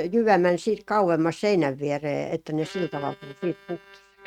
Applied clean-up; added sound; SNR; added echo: neural mask model RNNoise.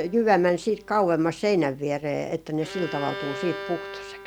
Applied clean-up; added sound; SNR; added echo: none; Bowed string instrument; 13 dB; none.